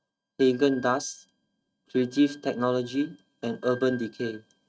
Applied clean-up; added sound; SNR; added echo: neural mask model RNNoise.